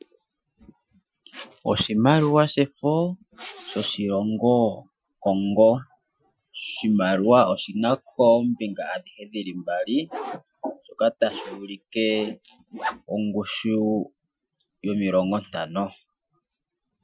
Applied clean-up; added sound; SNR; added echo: classical method Wiener filter.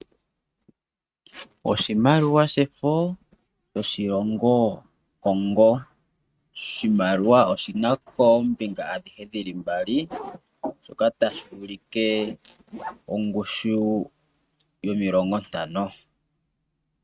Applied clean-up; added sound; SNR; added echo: neural mask model RNNoise.